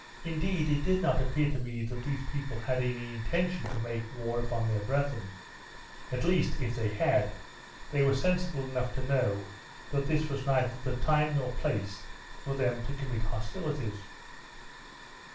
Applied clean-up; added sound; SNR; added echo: none; Hiss / Fire; 18 dB; reverberation time 0.3 s.